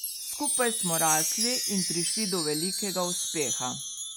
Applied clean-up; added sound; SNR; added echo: none; Wind chime; -2 dB; none.